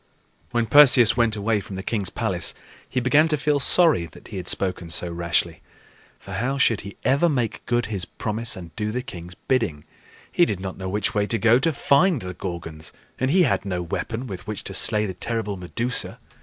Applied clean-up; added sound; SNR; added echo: none; none; none; none.